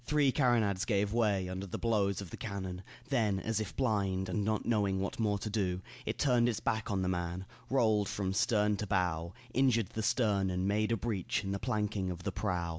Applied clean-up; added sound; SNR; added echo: none; none; none; none.